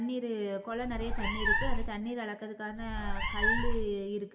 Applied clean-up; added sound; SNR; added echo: none; Meow; -5 dB; reverberation time 1.0 s.